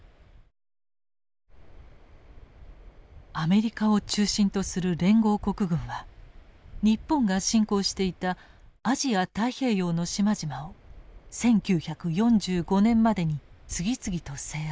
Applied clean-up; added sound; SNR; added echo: none; Waves, surf; 19 dB; none.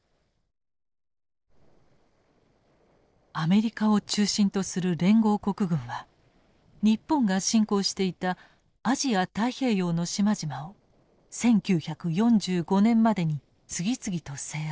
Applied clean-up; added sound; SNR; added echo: neural separator model SepFormer DNS4.